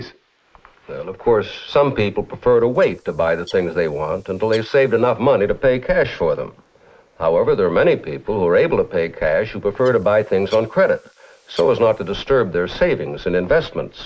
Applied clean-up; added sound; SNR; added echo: neural mask model Resemble Enhance denoiser.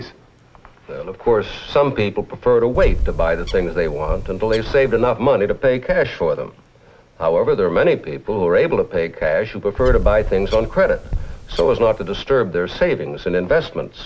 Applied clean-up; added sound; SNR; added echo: none; Bird; 5 dB; none.